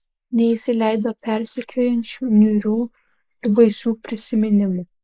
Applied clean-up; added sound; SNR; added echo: neural mask model Resemble Enhance denoiser.